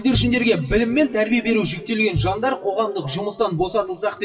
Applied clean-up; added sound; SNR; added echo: classical method WPE with log-MMSE.